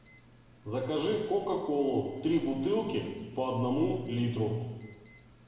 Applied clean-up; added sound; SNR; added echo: none; Alarm; 6 dB; reverberation time 1.2 s.